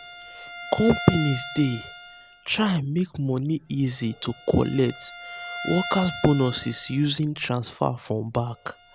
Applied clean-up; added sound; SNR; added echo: none; Bowed string instrument; 13 dB; none.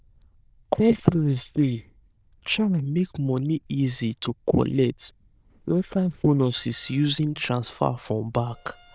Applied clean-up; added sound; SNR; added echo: neural diffusion model UNIVERSE++.